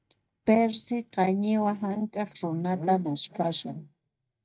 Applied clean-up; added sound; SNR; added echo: neural mask model DeepFilterNet 3.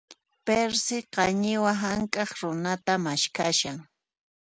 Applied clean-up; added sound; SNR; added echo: none; none; none; none.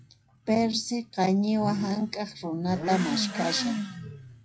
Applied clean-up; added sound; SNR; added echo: classical method WPE with log-MMSE.